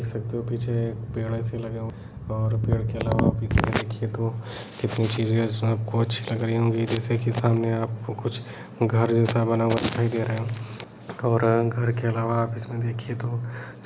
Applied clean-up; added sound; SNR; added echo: none; none; none; none.